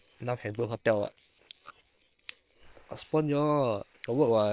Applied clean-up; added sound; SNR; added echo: neural separator model SepFormer WHAM!.